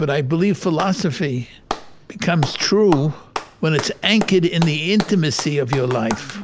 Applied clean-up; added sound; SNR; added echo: none; Clapping; 12 dB; none.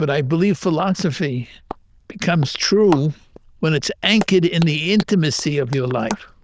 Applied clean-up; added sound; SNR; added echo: neural diffusion model UNIVERSE++.